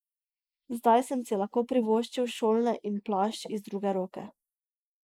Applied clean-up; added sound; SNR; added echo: neural mask model Resemble Enhance denoiser.